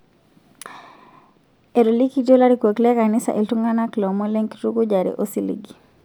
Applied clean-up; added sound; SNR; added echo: none; none; none; none.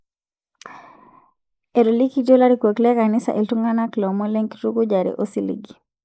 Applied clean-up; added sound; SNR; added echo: neural mask model Resemble Enhance denoiser.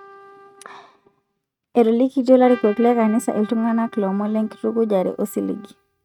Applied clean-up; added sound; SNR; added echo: neural mask model RNNoise.